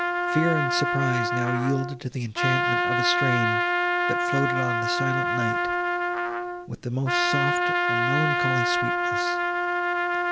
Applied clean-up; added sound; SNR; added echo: none; Trumpet; -5 dB; none.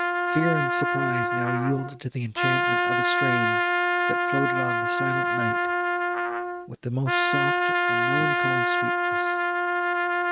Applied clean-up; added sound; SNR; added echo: neural mask model RNNoise.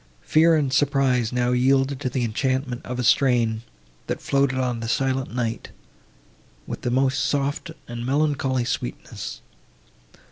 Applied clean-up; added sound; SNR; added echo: none; none; none; none.